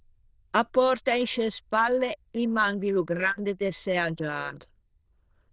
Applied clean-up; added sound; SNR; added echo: neural diffusion model UNIVERSE++.